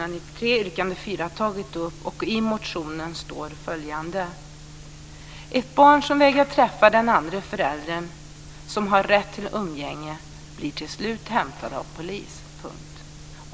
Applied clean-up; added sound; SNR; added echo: none; none; none; none.